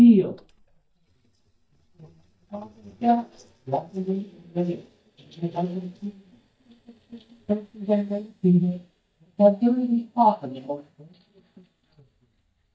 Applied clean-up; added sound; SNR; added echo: neural mask model DeepFilterNet 3.